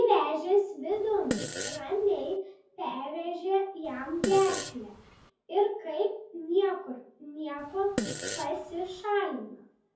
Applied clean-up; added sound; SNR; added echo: none; Fart; 7 dB; reverberation time 0.5 s.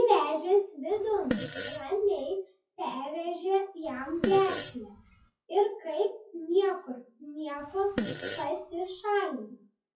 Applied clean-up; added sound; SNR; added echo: classical method WPE with log-MMSE.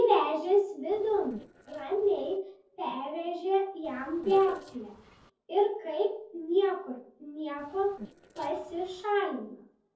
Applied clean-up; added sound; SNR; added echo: neural separator model SepFormer DNS4.